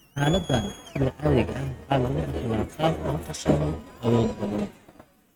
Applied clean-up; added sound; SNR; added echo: neural mask model RNNoise.